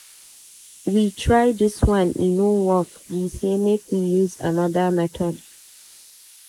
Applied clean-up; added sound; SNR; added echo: neural mask model Resemble Enhance denoiser.